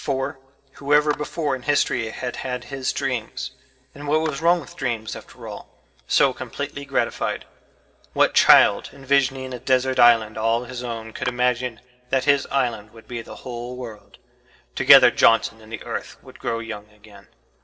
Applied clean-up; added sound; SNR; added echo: neural separator model SepFormer DNS4.